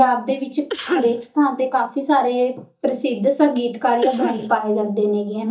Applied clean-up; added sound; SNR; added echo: neural mask model DeepFilterNet 3.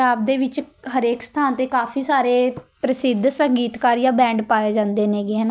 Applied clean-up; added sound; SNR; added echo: none; none; none; none.